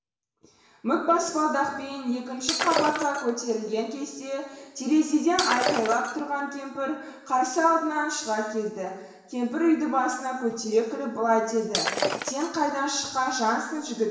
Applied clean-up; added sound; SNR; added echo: none; Shatter; 4 dB; reverberation time 1.0 s.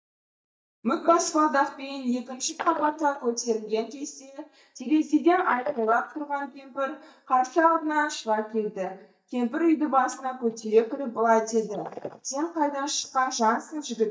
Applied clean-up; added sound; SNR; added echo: neural mask model DeepFilterNet 3.